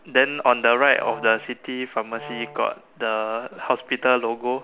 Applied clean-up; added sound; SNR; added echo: none; Brass instrument; 19 dB; none.